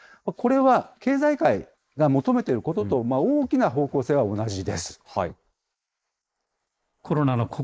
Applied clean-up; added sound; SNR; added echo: neural mask model Resemble Enhance denoiser.